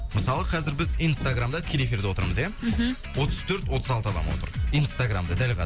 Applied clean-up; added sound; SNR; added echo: none; Car; 10 dB; none.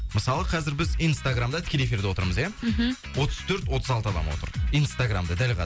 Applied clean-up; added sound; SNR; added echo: none; none; none; none.